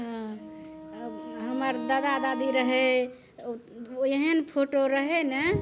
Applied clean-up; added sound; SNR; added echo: none; Wind instrument, woodwind instrument; 12 dB; none.